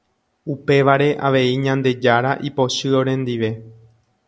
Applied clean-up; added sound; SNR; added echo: none; none; none; none.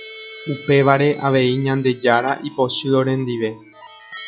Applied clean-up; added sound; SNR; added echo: classical method log-MMSE.